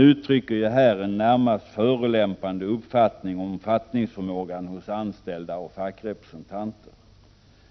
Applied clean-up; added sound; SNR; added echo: none; none; none; none.